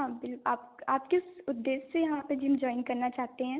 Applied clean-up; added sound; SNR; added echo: none; none; none; none.